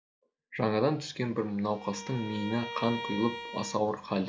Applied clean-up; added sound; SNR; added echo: none; Bowed string instrument; 10 dB; none.